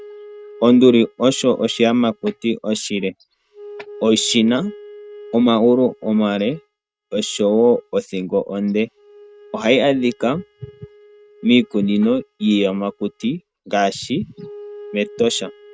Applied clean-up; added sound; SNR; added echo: neural mask model RNNoise.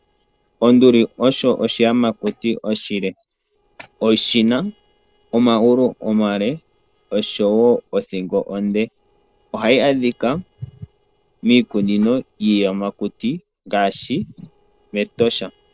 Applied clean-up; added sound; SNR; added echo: neural separator model SepFormer DNS4.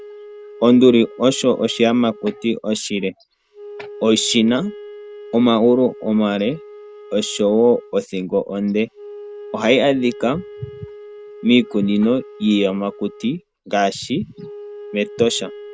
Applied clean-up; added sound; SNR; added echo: none; Wind instrument, woodwind instrument; 18 dB; none.